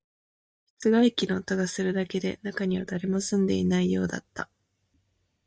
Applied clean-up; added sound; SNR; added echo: neural mask model DeepFilterNet 3.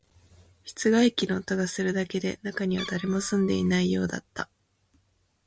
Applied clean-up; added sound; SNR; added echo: none; Meow; 16 dB; none.